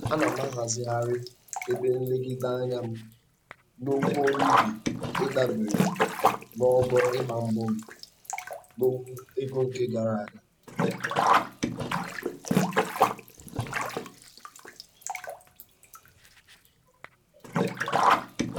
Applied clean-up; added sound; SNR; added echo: none; Sink (filling or washing); -1 dB; none.